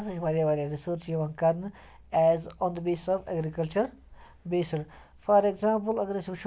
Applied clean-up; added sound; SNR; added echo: none; none; none; none.